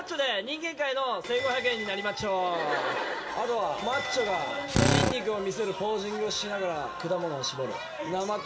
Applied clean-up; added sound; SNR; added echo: none; Drill; -4 dB; reverberation time 0.2 s.